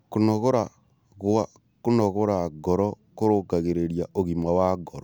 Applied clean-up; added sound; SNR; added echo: none; none; none; none.